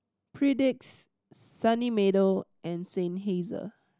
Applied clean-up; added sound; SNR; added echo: none; none; none; none.